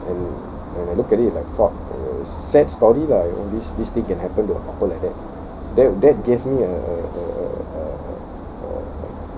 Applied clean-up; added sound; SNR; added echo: none; none; none; none.